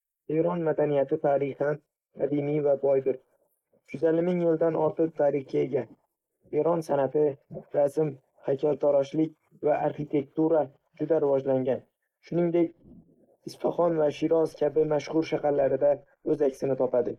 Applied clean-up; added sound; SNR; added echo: neural mask model Resemble Enhance denoiser.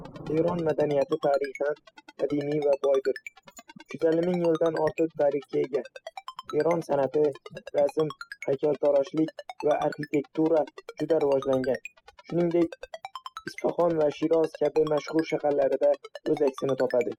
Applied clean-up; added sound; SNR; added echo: classical method spectral subtraction.